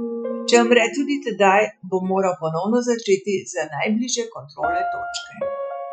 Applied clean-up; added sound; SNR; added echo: classical method spectral subtraction.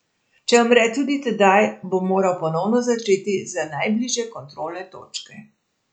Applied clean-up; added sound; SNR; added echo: none; none; none; none.